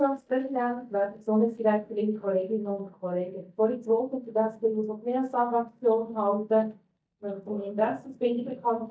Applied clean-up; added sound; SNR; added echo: neural mask model DeepFilterNet 3.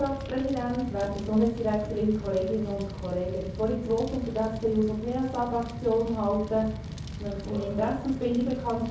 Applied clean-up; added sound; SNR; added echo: none; Fire; 9 dB; reverberation time 0.6 s.